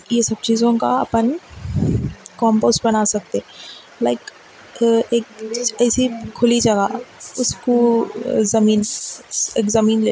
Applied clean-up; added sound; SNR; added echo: none; none; none; none.